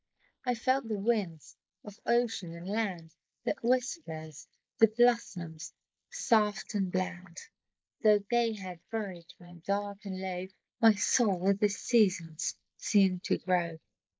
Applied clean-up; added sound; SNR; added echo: neural mask model Resemble Enhance denoiser.